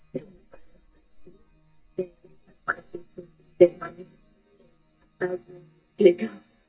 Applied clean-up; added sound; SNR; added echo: neural mask model DeepFilterNet 3.